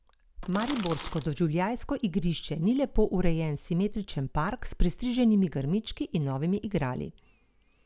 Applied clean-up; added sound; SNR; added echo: none; Crackle; 7 dB; none.